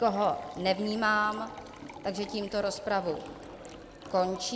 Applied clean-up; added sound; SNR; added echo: none; Liquid; 16 dB; none.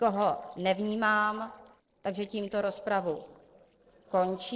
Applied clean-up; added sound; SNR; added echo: neural separator model SepFormer DNS4.